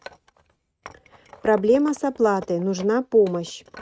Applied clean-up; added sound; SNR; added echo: neural mask model RNNoise.